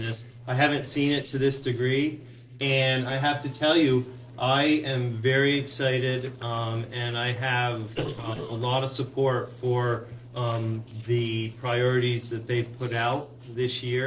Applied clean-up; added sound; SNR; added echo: neural separator model SepFormer DNS4.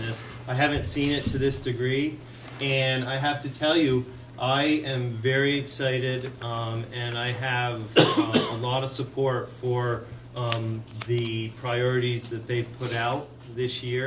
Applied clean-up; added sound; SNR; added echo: none; none; none; none.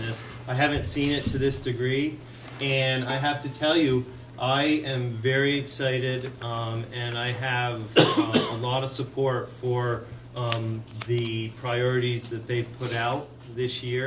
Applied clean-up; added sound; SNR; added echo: none; Bowed string instrument; 18 dB; none.